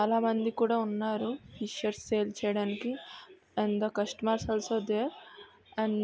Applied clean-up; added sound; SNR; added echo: none; none; none; none.